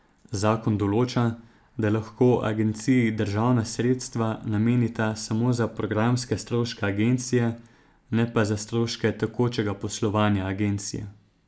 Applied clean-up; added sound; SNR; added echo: none; none; none; none.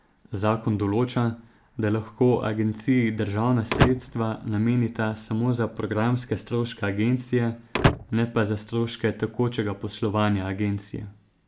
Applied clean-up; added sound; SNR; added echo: none; Slam / Wood; 3 dB; none.